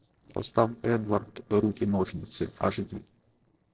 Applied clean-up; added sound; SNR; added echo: neural separator model SepFormer DNS4.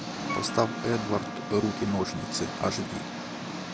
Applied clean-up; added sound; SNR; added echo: none; Engine + Wind instrument, woodwind instrument; 4 dB; none.